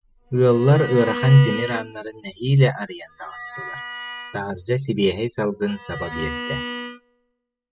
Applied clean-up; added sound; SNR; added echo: classical method spectral subtraction.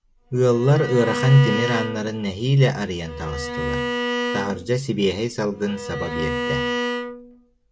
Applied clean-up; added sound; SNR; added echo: none; Bowed string instrument; 6 dB; none.